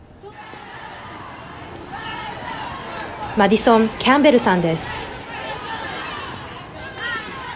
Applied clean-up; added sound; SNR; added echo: none; none; none; none.